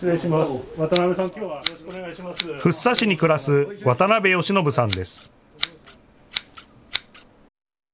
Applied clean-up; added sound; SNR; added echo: none; Scissors; 12 dB; none.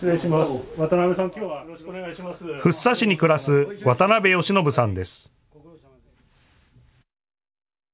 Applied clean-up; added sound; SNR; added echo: none; none; none; none.